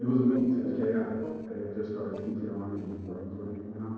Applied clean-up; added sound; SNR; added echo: neural separator model SepFormer DNS4.